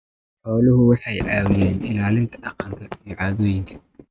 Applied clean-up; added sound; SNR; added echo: neural mask model RNNoise.